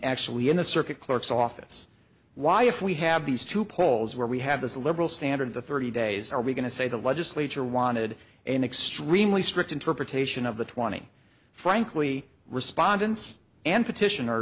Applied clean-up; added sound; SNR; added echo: none; none; none; none.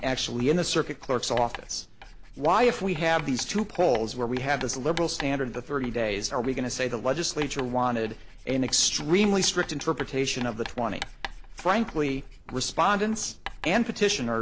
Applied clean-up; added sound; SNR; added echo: none; Writing; 14 dB; none.